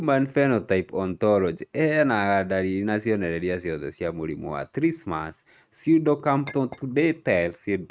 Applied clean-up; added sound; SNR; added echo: neural mask model RNNoise.